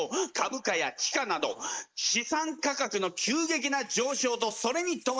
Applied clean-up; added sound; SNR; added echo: neural mask model Resemble Enhance denoiser.